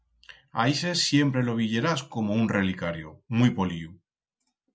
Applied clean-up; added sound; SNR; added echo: none; none; none; none.